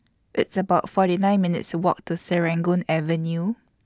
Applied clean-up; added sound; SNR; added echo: none; none; none; none.